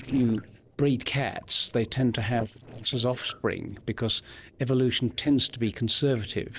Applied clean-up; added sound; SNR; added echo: neural separator model SepFormer DNS4.